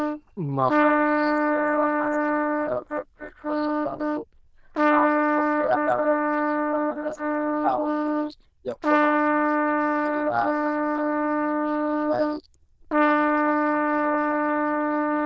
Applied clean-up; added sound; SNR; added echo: neural diffusion model UNIVERSE++.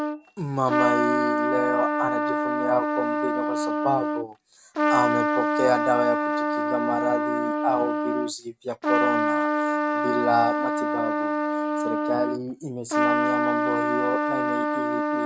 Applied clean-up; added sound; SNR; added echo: neural mask model RNNoise.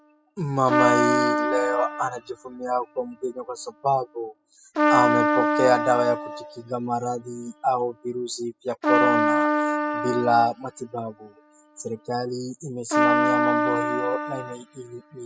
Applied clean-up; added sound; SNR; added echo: classical method spectral subtraction.